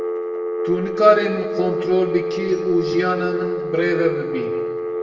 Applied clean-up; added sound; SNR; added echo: none; Telephone; 3 dB; reverberation time 1.6 s.